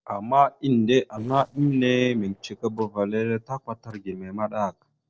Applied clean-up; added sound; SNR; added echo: neural separator model SepFormer DNS4.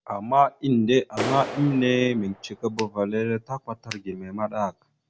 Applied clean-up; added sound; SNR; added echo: none; Clapping + Finger snapping; 12 dB; none.